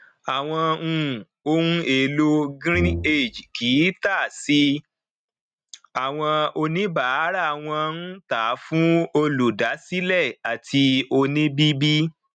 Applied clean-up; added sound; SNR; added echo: neural mask model RNNoise.